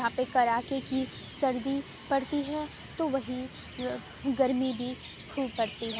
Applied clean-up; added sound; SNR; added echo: none; none; none; none.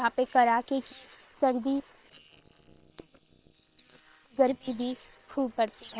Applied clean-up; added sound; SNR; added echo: neural separator model SepFormer WHAM!.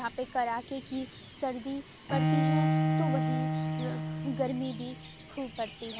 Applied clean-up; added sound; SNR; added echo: none; Bowed string instrument; -4 dB; none.